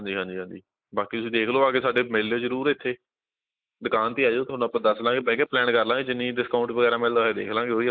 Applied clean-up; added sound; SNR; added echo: neural mask model Resemble Enhance denoiser.